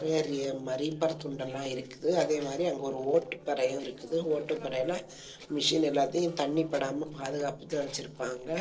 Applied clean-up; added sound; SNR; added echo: neural separator model SepFormer DNS4.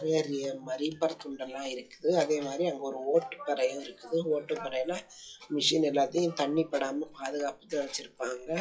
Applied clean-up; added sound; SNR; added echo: classical method WPE with log-MMSE.